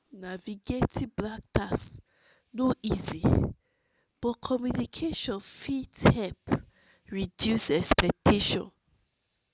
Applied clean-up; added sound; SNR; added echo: none; none; none; none.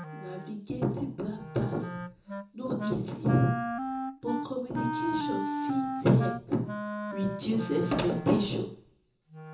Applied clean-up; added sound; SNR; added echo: none; Wind instrument, woodwind instrument; 6 dB; reverberation time 0.6 s.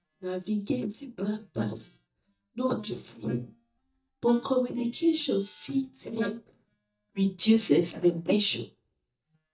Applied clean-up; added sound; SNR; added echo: neural mask model DeepFilterNet 3.